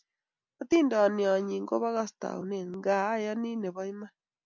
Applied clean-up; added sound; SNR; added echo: none; none; none; none.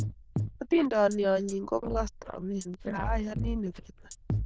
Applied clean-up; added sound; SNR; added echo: neural diffusion model UNIVERSE++.